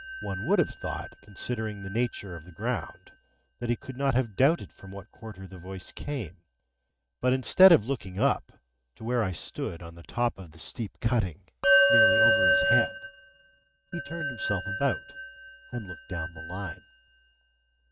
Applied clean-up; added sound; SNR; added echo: neural mask model RNNoise.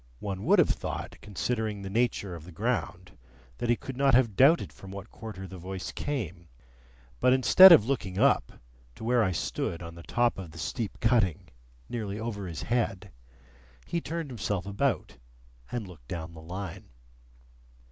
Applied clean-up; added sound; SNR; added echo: none; none; none; none.